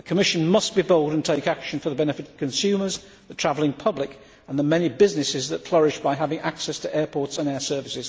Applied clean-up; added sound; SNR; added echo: none; none; none; none.